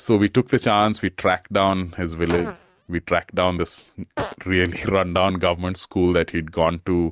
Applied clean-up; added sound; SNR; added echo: neural mask model RNNoise.